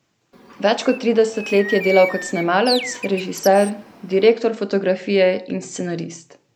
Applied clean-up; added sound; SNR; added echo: none; Bird; 12 dB; none.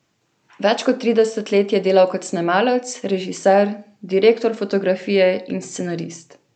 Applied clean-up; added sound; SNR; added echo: none; none; none; none.